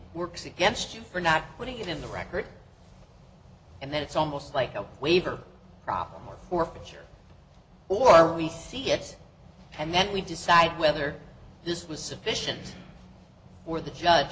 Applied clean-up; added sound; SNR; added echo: none; none; none; none.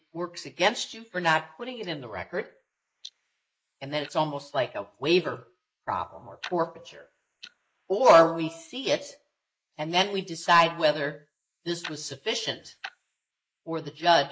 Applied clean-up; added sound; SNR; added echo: neural mask model Resemble Enhance denoiser.